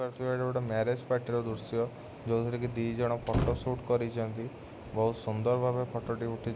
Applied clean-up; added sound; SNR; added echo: none; Slam; 3 dB; none.